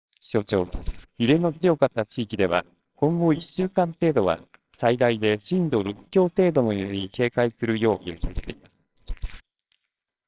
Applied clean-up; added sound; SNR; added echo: neural separator model SepFormer WHAMR!.